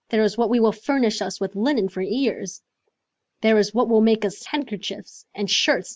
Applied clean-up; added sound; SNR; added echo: none; none; none; none.